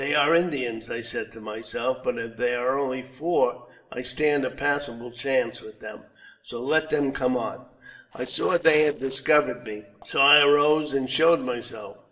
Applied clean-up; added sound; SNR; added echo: neural separator model SepFormer DNS4.